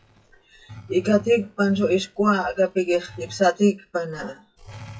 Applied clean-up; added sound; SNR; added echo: classical method log-MMSE.